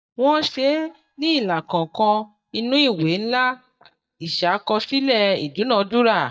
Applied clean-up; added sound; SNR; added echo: neural mask model DeepFilterNet 3.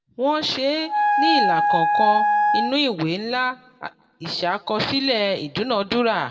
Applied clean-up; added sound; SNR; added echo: none; Wind instrument, woodwind instrument; -2 dB; reverberation time 0.7 s.